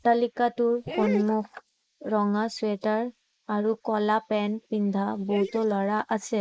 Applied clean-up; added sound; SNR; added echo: neural mask model Resemble Enhance denoiser.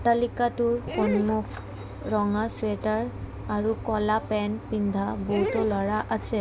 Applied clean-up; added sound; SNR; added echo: none; Dog; 11 dB; none.